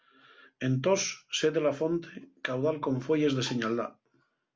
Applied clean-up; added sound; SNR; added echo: none; none; none; none.